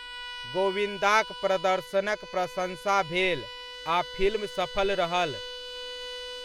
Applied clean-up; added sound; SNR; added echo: none; Bowed string instrument; 12 dB; none.